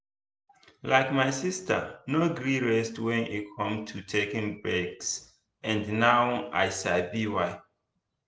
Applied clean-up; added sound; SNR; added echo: none; none; none; none.